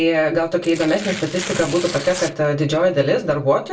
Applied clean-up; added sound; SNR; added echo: none; Tearing; 12 dB; reverberation time 0.3 s.